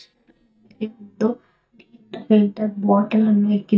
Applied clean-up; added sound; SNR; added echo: neural mask model DeepFilterNet 3.